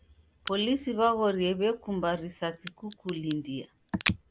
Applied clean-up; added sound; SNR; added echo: none; Crack; 12 dB; none.